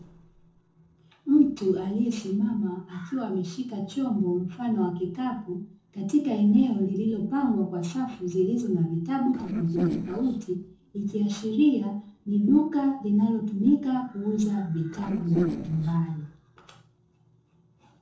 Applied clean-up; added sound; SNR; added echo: neural separator model SepFormer DNS4.